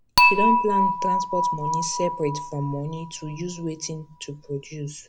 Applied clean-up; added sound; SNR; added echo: none; Dishes, pots, and pans / Chink, clink; -4 dB; none.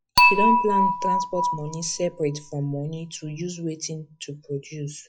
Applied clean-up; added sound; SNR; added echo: classical method log-MMSE.